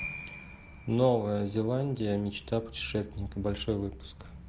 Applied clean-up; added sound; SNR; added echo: none; Piano; 18 dB; none.